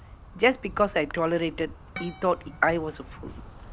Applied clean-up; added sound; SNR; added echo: none; Harp + Insect; 15 dB; none.